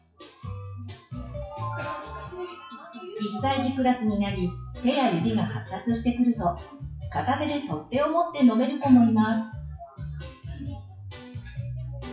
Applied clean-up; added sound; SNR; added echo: classical method WPE with log-MMSE.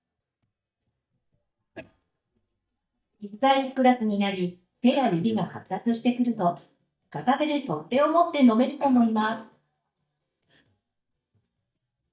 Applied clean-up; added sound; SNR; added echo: neural mask model DeepFilterNet 3.